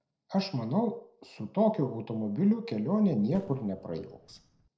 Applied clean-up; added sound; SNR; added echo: neural separator model SepFormer DNS4.